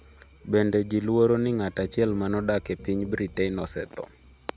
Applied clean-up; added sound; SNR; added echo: none; Piano; 19 dB; none.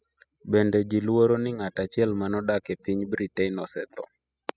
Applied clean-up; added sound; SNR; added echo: classical method spectral subtraction.